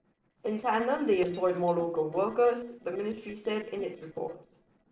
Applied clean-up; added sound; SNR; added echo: neural separator model SepFormer DNS4.